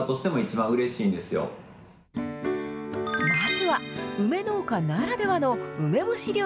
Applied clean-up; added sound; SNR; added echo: none; none; none; none.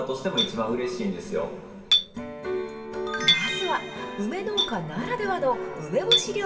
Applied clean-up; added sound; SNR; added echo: none; Chink, clink; 2 dB; reverberation time 2.5 s.